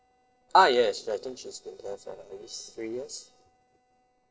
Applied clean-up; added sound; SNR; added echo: neural separator model SepFormer DNS4.